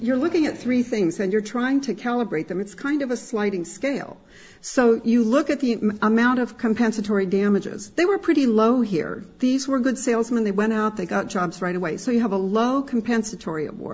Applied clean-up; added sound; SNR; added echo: none; none; none; none.